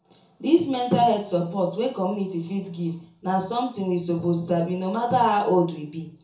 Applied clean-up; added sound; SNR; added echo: none; none; none; reverberation time 0.6 s.